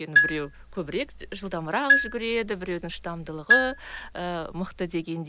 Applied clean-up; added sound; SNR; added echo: none; Marimba, xylophone; -3 dB; none.